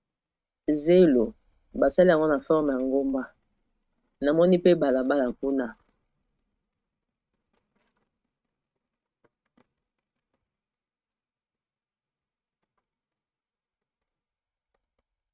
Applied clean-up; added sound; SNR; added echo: neural mask model RNNoise.